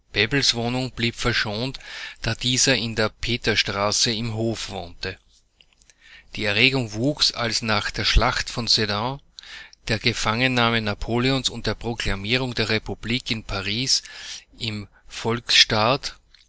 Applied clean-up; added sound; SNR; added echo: none; none; none; none.